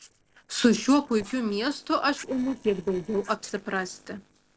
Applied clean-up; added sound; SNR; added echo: neural separator model SepFormer DNS4.